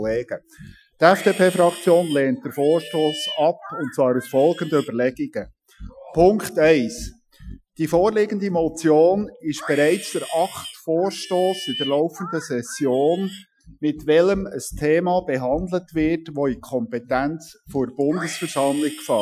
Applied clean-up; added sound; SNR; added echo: classical method Wiener filter.